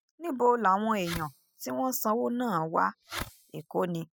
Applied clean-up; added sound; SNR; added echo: classical method spectral subtraction.